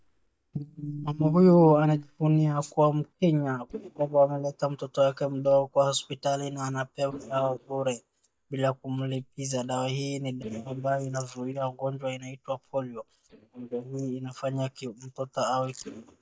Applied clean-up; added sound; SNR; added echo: neural mask model DeepFilterNet 3.